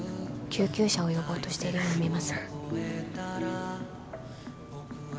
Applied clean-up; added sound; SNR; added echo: none; none; none; none.